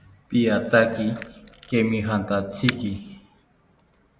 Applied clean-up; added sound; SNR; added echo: none; Camera; 12 dB; none.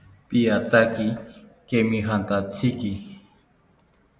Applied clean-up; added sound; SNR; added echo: none; none; none; none.